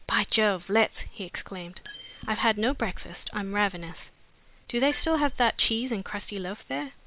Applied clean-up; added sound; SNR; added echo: none; Bicycle bell; 13 dB; none.